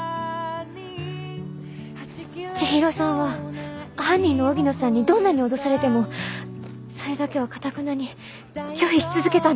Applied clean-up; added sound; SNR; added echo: none; none; none; none.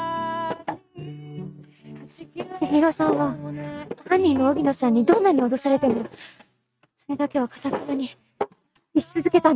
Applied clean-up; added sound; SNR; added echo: neural mask model RNNoise.